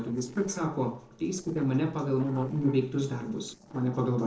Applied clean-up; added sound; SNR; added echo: neural separator model SepFormer DNS4.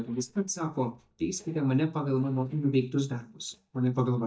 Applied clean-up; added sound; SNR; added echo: neural mask model DeepFilterNet 3.